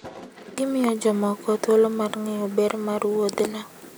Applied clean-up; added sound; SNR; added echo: none; Thunder; 19 dB; none.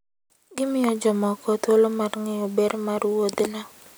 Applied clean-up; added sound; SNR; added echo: none; none; none; none.